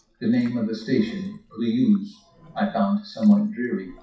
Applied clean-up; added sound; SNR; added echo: classical method WPE with log-MMSE.